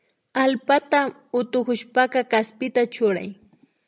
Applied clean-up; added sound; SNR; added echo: none; none; none; none.